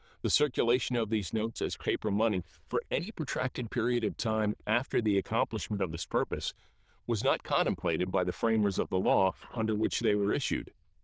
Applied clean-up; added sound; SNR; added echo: neural diffusion model UNIVERSE++.